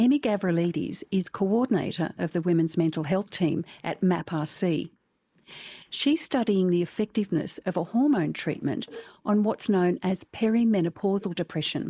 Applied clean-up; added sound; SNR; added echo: neural mask model Resemble Enhance denoiser.